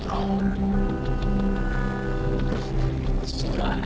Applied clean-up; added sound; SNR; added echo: neural separator model SepFormer DNS4.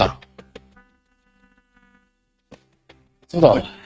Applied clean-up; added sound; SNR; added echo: neural mask model RNNoise.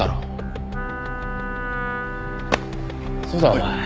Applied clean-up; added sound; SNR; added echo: none; Wind instrument, woodwind instrument; 8 dB; none.